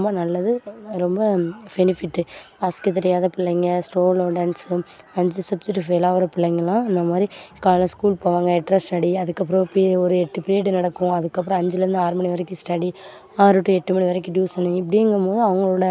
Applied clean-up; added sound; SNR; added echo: none; none; none; none.